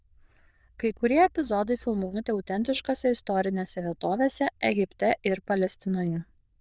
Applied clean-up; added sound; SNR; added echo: neural diffusion model UNIVERSE++.